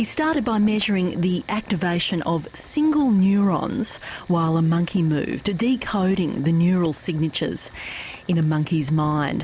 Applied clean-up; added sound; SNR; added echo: none; Boiling; 20 dB; none.